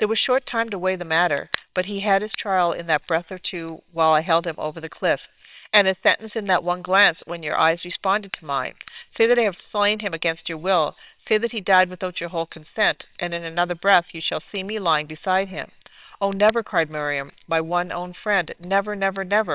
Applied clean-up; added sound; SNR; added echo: neural separator model SepFormer WHAMR!.